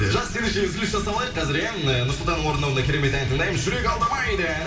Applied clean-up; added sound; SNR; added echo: none; none; none; reverberation time 2.5 s.